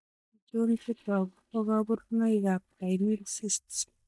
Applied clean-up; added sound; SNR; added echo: neural mask model DeepFilterNet 3.